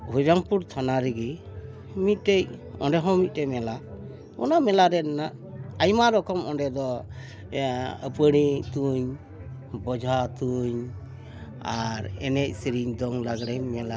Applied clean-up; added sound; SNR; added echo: none; none; none; none.